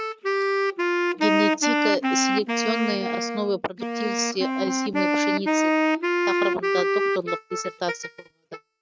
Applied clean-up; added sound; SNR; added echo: neural mask model RNNoise.